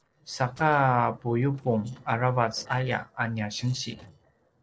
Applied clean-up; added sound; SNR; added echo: neural separator model SepFormer DNS4.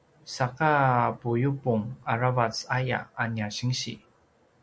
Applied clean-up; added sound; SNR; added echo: none; none; none; none.